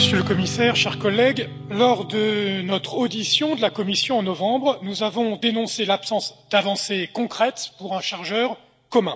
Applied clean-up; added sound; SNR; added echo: none; Strum; 13 dB; none.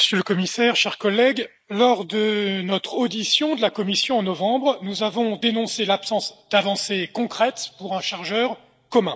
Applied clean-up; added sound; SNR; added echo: neural mask model Resemble Enhance denoiser.